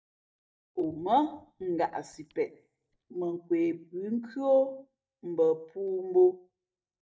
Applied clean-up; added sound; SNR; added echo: neural mask model DeepFilterNet 3.